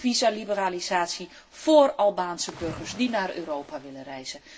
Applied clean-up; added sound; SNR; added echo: none; Splash, splatter; 18 dB; reverberation time 0.2 s.